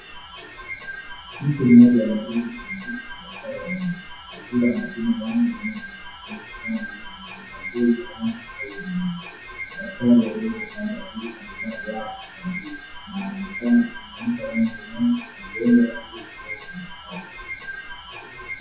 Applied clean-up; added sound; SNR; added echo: classical method WPE with log-MMSE.